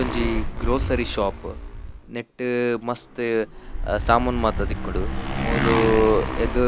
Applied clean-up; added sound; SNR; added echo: none; Motorcycle; 2 dB; none.